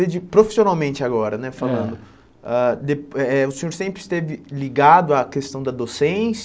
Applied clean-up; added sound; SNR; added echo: none; none; none; none.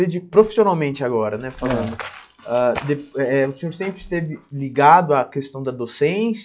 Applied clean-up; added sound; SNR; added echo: classical method log-MMSE.